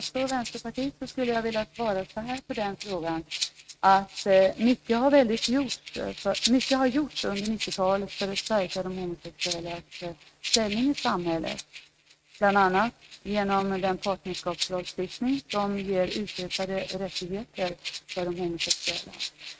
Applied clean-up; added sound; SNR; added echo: neural mask model RNNoise.